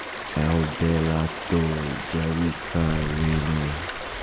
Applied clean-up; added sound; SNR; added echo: none; Stream; 7 dB; none.